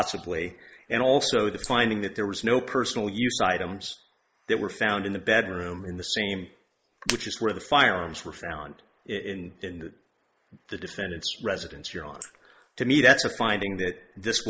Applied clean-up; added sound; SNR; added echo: neural mask model Resemble Enhance denoiser.